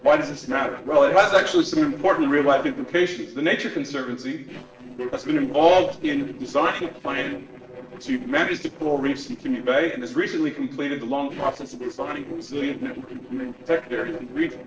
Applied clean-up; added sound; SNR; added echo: neural separator model SepFormer DNS4.